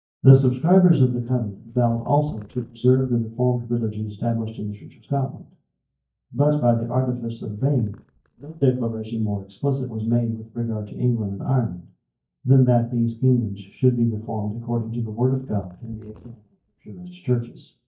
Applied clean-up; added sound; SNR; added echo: neural mask model DeepFilterNet 3.